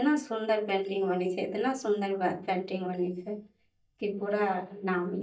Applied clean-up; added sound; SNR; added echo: neural mask model DeepFilterNet 3.